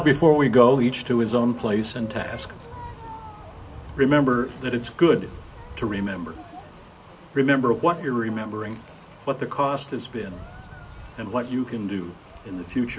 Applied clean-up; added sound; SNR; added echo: none; none; none; none.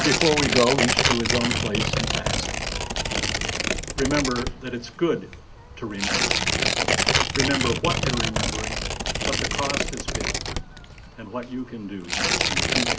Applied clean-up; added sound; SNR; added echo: none; Tearing; -4 dB; none.